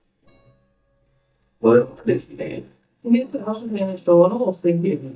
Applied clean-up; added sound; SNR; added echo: neural mask model DeepFilterNet 3.